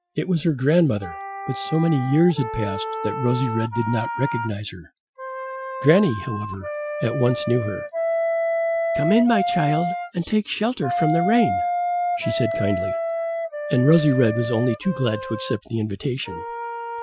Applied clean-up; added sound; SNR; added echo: classical method Wiener filter.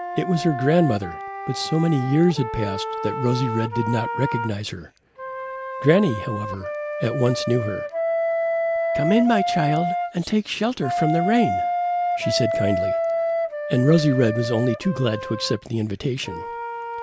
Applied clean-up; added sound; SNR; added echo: none; Wind instrument, woodwind instrument; 3 dB; none.